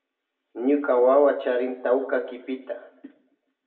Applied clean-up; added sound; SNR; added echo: none; none; none; reverberation time 0.6 s.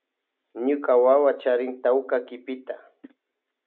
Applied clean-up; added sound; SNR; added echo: none; none; none; none.